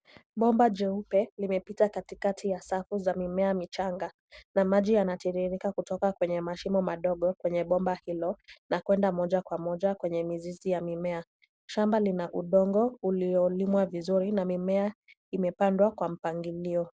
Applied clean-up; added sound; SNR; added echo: none; none; none; none.